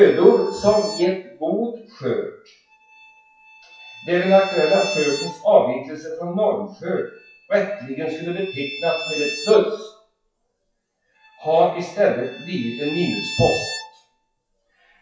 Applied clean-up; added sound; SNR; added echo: classical method WPE with log-MMSE.